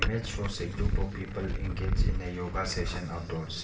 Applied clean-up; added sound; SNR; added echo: none; Glass; -3 dB; reverberation time 2.9 s.